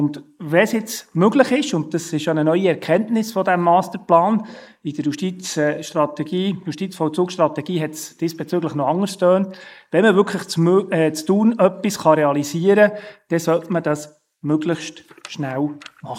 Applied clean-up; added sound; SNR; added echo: neural mask model Resemble Enhance denoiser.